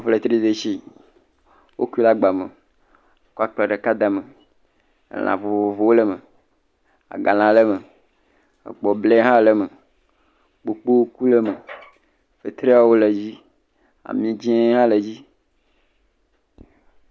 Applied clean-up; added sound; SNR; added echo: none; none; none; none.